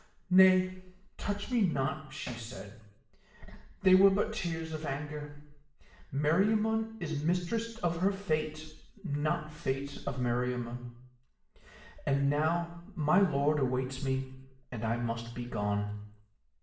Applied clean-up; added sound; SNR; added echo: none; Hammer; 15 dB; reverberation time 0.7 s.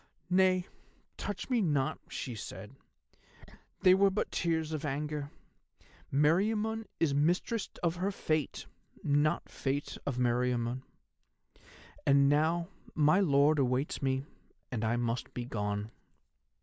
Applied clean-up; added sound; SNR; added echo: none; none; none; none.